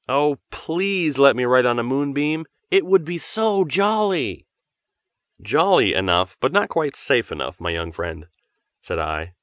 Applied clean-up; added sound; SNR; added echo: none; none; none; none.